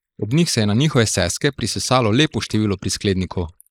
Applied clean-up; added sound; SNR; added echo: neural mask model Resemble Enhance denoiser.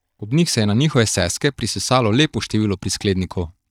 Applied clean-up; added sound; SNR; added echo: neural mask model DeepFilterNet 3.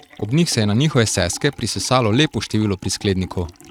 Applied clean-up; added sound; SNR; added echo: neural mask model RNNoise.